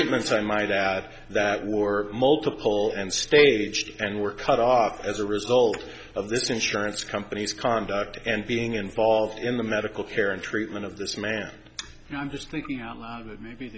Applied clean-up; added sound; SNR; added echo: none; none; none; none.